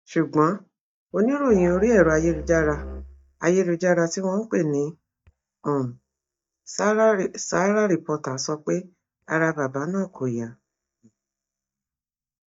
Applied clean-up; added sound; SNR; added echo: neural mask model DeepFilterNet 3.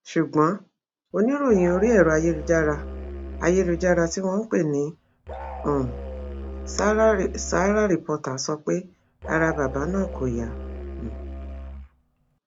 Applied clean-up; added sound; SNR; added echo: none; Musical instrument; 11 dB; none.